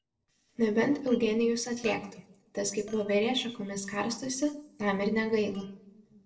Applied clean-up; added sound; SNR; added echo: neural separator model SepFormer DNS4.